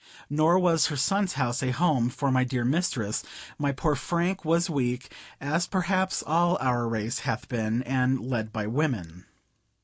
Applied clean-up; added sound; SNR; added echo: none; none; none; none.